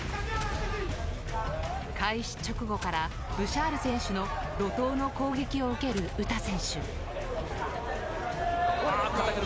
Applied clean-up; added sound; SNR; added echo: none; Coin (dropping); 16 dB; none.